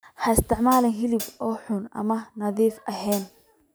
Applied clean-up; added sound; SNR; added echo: none; Hi-hat; 13 dB; none.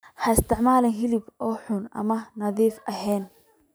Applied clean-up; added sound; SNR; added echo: none; none; none; none.